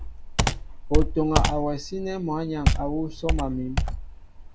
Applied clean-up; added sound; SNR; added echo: none; Computer keyboard; -3 dB; none.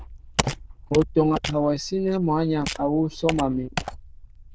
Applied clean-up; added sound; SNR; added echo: neural diffusion model UNIVERSE++.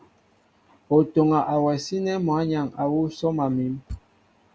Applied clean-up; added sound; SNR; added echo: none; none; none; none.